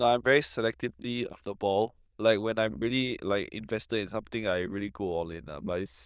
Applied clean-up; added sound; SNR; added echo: neural diffusion model UNIVERSE++.